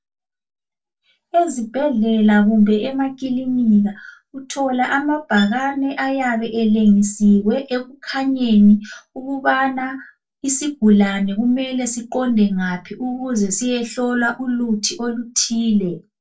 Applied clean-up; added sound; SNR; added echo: neural separator model SepFormer DNS4.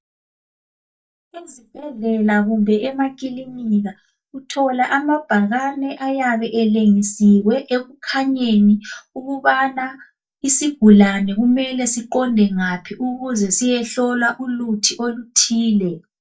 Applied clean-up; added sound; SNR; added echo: neural mask model DeepFilterNet 3.